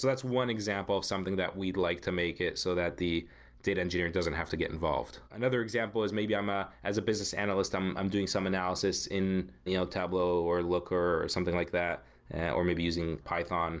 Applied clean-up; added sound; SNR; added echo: none; none; none; none.